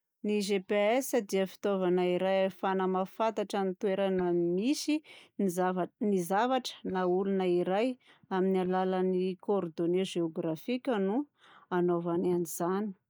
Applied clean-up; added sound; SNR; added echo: neural mask model DeepFilterNet 3.